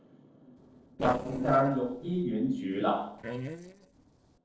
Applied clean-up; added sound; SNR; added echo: neural separator model SepFormer DNS4.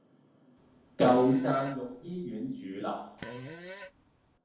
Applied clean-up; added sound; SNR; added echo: none; Fart; 14 dB; reverberation time 0.7 s.